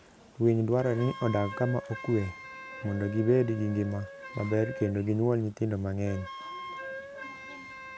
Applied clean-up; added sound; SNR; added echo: none; Wind instrument, woodwind instrument; 13 dB; none.